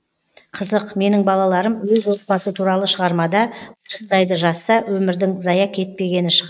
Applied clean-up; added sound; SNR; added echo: neural mask model Resemble Enhance denoiser.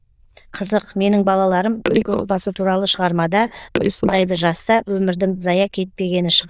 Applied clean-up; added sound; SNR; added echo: neural diffusion model UNIVERSE++.